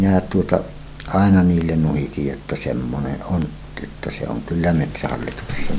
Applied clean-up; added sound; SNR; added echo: none; Fire; 12 dB; none.